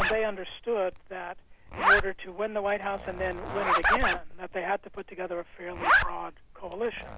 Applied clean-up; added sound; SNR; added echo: none; Zipper (clothing); -3 dB; none.